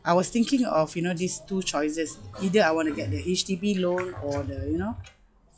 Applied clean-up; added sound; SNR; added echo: classical method log-MMSE.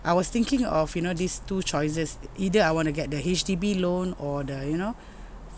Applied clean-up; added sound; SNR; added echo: none; none; none; none.